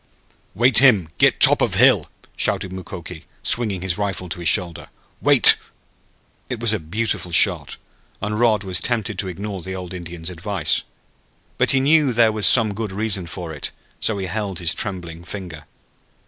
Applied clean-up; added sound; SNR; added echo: none; none; none; none.